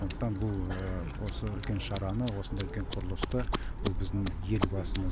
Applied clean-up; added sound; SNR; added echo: none; Scissors; 5 dB; none.